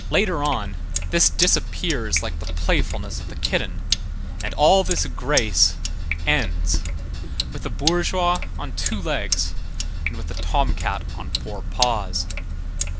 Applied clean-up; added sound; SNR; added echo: none; Sink (filling or washing); -1 dB; none.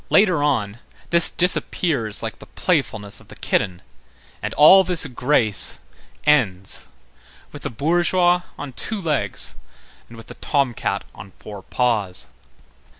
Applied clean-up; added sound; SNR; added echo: none; none; none; none.